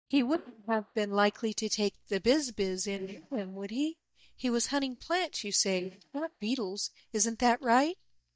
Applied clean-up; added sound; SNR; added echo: neural mask model DeepFilterNet 3.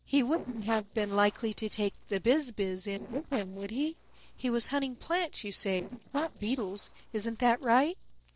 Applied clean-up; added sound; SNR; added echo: neural separator model SepFormer DNS4.